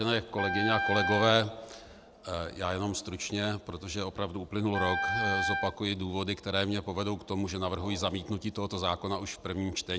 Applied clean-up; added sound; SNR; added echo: none; Wind instrument, woodwind instrument; 2 dB; none.